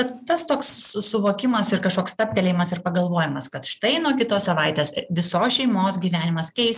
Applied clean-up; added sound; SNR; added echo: none; none; none; none.